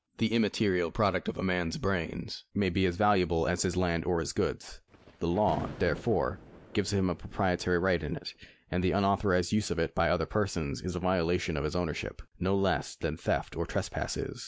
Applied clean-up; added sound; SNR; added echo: none; Thunder; 16 dB; none.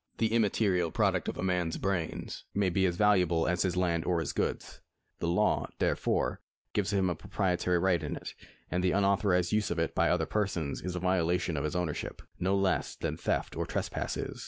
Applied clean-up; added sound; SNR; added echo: none; none; none; none.